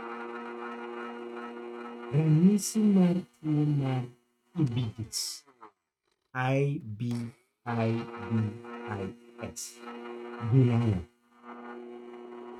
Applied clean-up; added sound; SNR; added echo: neural mask model RNNoise.